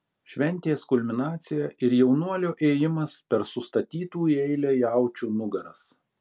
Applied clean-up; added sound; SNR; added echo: none; none; none; none.